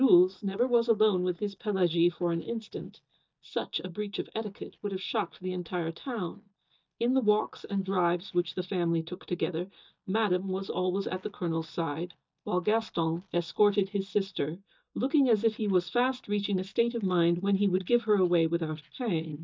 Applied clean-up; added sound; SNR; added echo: neural mask model DeepFilterNet 3.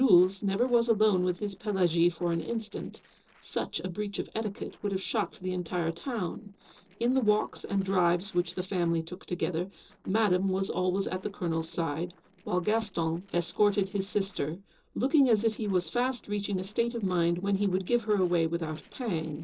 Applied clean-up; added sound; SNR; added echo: neural separator model SepFormer DNS4.